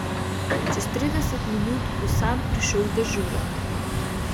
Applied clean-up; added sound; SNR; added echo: none; Truck; -4 dB; none.